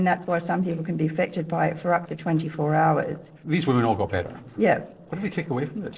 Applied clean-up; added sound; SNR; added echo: neural separator model SepFormer DNS4.